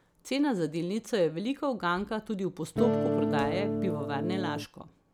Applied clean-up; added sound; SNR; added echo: none; Electric guitar / Strum; -2 dB; none.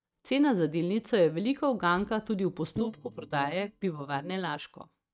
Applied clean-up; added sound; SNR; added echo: neural mask model DeepFilterNet 3.